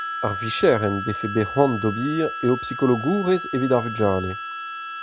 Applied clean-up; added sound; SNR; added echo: none; Harmonica; 8 dB; none.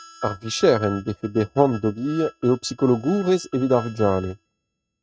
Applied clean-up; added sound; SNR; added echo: neural mask model RNNoise.